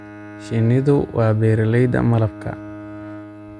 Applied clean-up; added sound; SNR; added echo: none; Bowed string instrument; 16 dB; none.